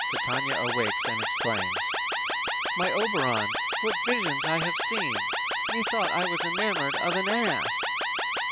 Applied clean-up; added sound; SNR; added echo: none; Alarm; -4 dB; none.